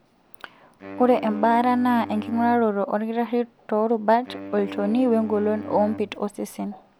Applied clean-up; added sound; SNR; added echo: none; Wind instrument, woodwind instrument; 14 dB; none.